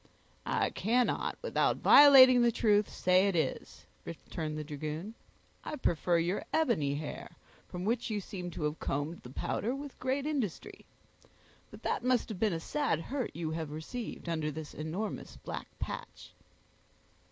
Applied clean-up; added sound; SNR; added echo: none; none; none; none.